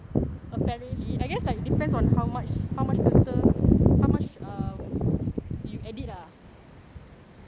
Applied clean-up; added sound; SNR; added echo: none; none; none; none.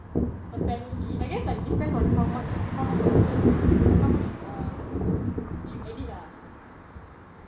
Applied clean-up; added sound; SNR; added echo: none; Car passing by; 13 dB; reverberation time 0.5 s.